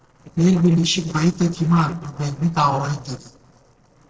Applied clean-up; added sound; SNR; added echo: neural separator model SepFormer DNS4.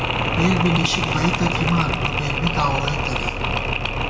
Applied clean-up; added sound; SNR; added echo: none; Mechanisms; -1 dB; reverberation time 1.9 s.